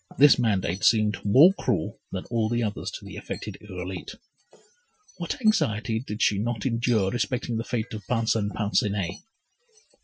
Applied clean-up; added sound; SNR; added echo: classical method Wiener filter.